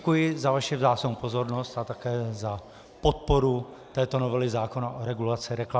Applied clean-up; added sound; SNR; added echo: none; none; none; none.